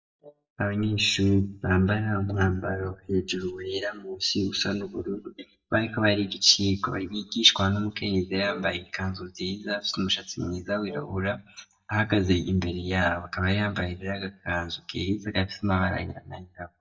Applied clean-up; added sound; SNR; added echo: neural mask model DeepFilterNet 3.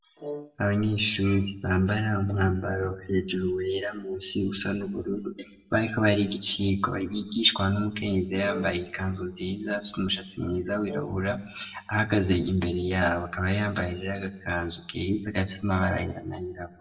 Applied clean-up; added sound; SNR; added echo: none; Brass instrument; 14 dB; reverberation time 0.6 s.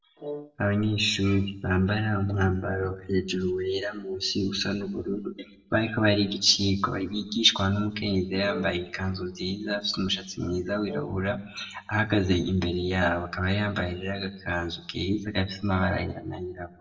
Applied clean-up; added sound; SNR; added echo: neural separator model SepFormer DNS4.